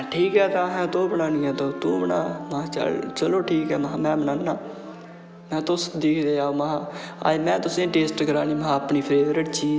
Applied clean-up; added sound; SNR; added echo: none; Wind instrument, woodwind instrument; 16 dB; none.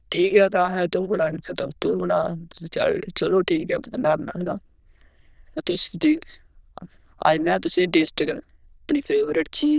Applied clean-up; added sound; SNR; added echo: neural diffusion model UNIVERSE++.